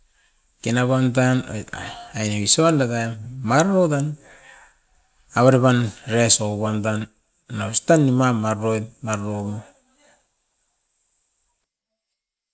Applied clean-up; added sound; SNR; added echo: none; none; none; none.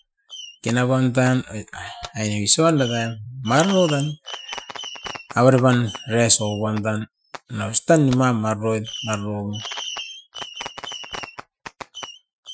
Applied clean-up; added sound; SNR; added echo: classical method Wiener filter.